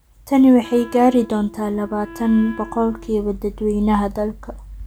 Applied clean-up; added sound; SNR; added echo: none; Wind instrument, woodwind instrument; 19 dB; none.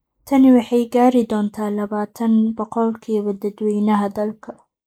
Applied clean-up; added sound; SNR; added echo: neural mask model Resemble Enhance denoiser.